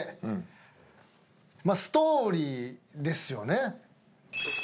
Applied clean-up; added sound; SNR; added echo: none; none; none; none.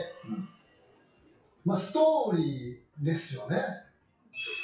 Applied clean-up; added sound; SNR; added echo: classical method WPE with log-MMSE.